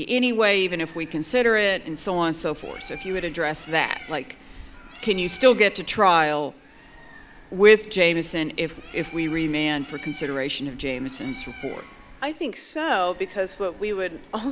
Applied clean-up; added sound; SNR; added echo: none; Bird; 19 dB; none.